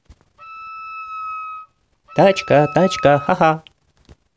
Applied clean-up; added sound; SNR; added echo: none; Wind instrument, woodwind instrument; 13 dB; none.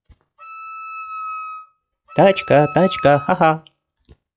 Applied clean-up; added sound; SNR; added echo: classical method log-MMSE.